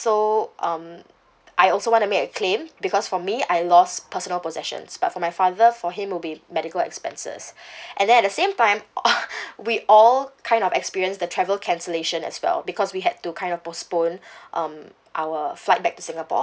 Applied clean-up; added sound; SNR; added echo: none; none; none; none.